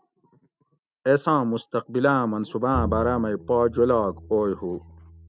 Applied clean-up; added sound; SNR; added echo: neural mask model RNNoise.